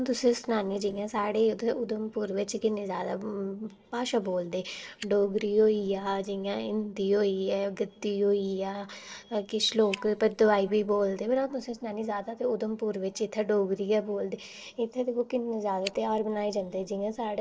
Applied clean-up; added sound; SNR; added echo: neural separator model SepFormer DNS4.